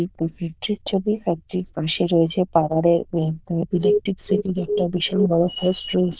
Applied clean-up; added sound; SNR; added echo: neural diffusion model UNIVERSE++.